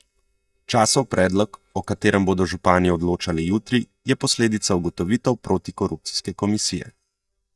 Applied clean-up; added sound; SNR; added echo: neural mask model DeepFilterNet 3.